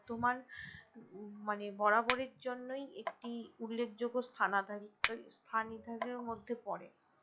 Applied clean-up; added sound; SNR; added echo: classical method log-MMSE.